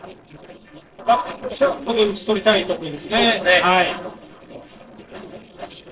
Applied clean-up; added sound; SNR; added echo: neural separator model SepFormer DNS4.